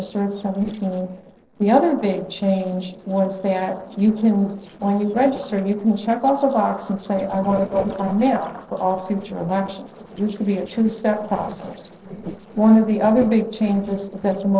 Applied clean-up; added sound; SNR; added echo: neural separator model SepFormer DNS4.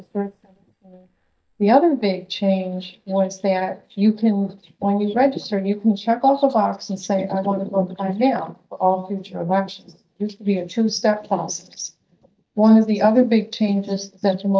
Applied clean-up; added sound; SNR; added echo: neural mask model DeepFilterNet 3.